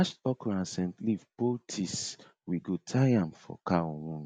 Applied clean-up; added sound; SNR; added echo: none; none; none; none.